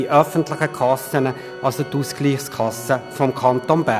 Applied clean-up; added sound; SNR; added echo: none; Wind instrument, woodwind instrument + Organ; 16 dB; none.